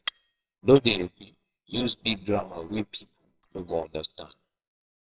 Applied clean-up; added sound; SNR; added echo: neural separator model SepFormer WHAMR!.